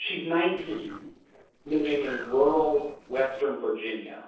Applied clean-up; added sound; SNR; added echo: neural separator model SepFormer DNS4.